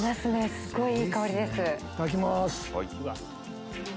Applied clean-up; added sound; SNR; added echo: none; none; none; none.